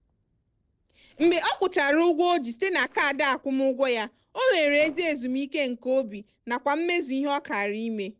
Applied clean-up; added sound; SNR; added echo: neural separator model SepFormer DNS4.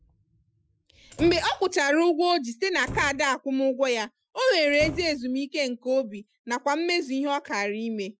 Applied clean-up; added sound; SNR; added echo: classical method Wiener filter.